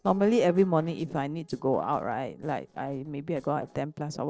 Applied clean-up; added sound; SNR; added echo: neural separator model SepFormer DNS4.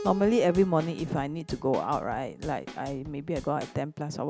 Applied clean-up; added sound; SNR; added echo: none; Drum / Drum kit + Keyboard (musical); 15 dB; none.